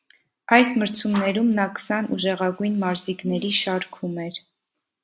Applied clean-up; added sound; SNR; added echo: none; none; none; none.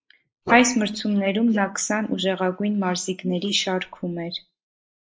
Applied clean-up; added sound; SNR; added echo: neural mask model Resemble Enhance denoiser.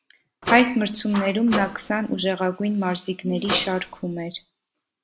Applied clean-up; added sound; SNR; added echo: none; Microwave oven; 9 dB; none.